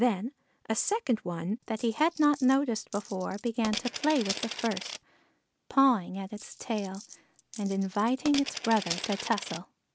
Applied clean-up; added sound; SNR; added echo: none; Coin (dropping); 11 dB; none.